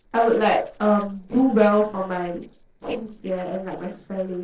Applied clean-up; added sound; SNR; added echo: neural separator model SepFormer DNS4.